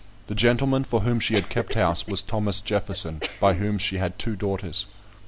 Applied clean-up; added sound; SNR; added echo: none; Cough; 14 dB; none.